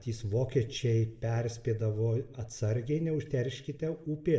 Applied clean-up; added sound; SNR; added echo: none; none; none; reverberation time 0.7 s.